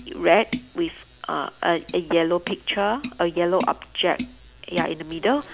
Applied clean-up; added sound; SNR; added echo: none; Tap; 14 dB; none.